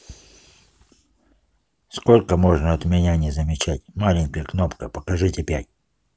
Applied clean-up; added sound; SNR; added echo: none; none; none; none.